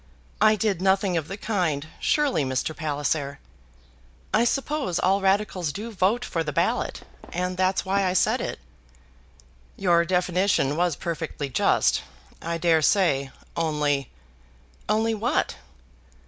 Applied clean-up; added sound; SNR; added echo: none; Fireworks; 19 dB; none.